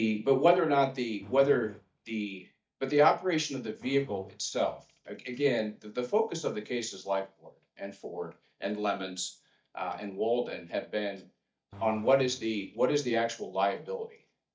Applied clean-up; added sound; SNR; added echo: neural mask model DeepFilterNet 3.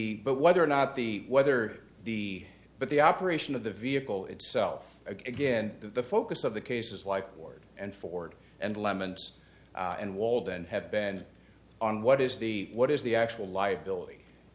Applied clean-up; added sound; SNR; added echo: none; none; none; none.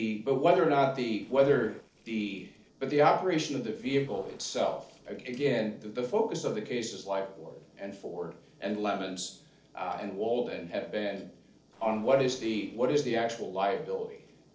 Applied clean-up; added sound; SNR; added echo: neural separator model SepFormer DNS4.